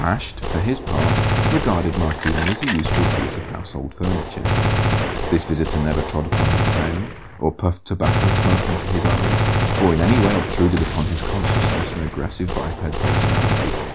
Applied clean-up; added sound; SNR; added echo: none; Gunshot, gunfire; -1 dB; none.